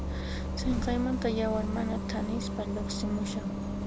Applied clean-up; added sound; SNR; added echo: none; Bus; -1 dB; none.